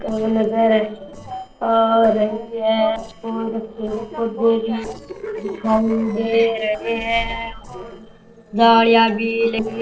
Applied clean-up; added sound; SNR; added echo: neural separator model SepFormer DNS4.